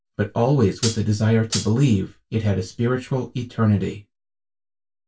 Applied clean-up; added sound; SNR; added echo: none; Hi-hat; 7 dB; reverberation time 0.1 s.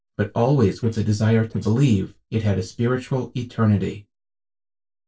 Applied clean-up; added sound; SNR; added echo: neural separator model SepFormer DNS4.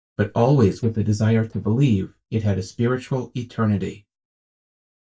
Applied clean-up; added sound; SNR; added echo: neural mask model DeepFilterNet 3.